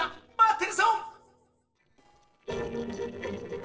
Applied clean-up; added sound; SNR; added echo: neural separator model SepFormer DNS4.